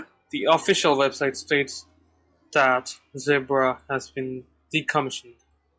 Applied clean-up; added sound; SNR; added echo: classical method log-MMSE.